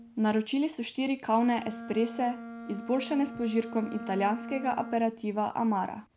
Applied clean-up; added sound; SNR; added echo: none; Bowed string instrument; 13 dB; none.